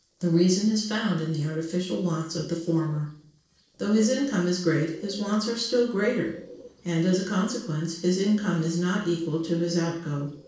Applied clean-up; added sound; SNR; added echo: neural separator model SepFormer DNS4.